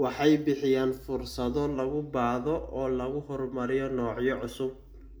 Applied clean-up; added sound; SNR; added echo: none; none; none; reverberation time 0.4 s.